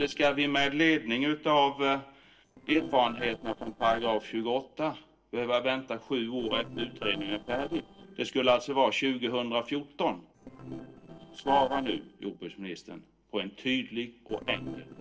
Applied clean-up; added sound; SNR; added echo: neural separator model SepFormer DNS4.